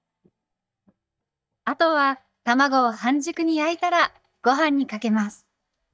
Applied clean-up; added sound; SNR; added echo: neural mask model DeepFilterNet 3.